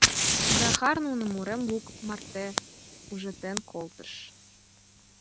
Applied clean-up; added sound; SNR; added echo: none; Fire; -3 dB; none.